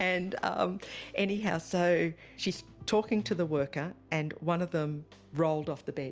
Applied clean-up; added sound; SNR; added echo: none; none; none; none.